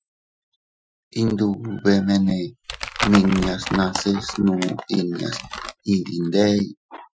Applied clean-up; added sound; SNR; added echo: classical method Wiener filter.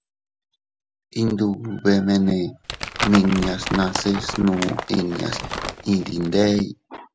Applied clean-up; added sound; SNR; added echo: none; Crumpling, crinkling; 7 dB; none.